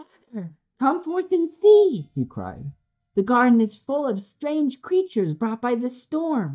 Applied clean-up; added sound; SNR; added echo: neural mask model DeepFilterNet 3.